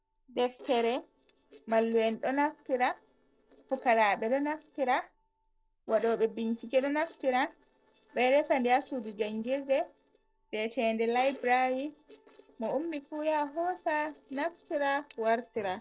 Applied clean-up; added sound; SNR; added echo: neural separator model SepFormer DNS4.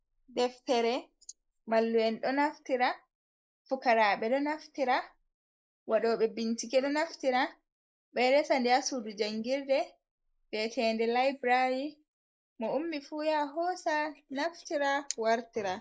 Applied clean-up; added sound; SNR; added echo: neural mask model Resemble Enhance denoiser.